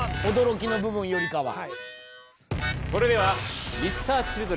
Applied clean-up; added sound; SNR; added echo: none; Harmonica; 10 dB; none.